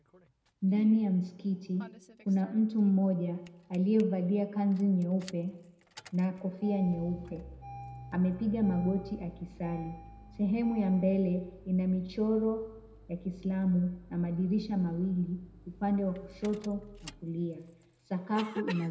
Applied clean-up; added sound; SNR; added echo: none; Engine starting; 18 dB; reverberation time 0.7 s.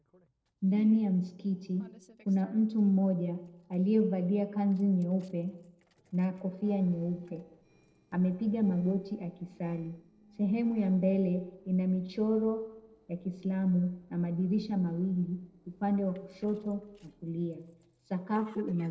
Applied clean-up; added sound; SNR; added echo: neural separator model SepFormer DNS4.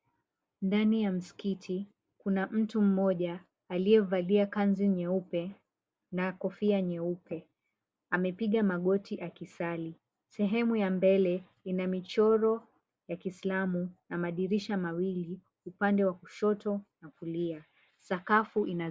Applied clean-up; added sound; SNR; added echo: none; none; none; none.